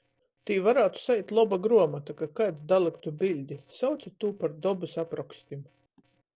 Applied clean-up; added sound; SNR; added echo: neural separator model SepFormer DNS4.